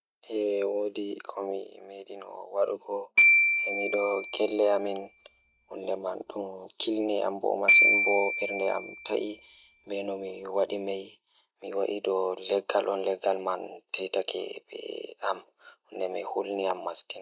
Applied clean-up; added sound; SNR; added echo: none; Glockenspiel; -3 dB; none.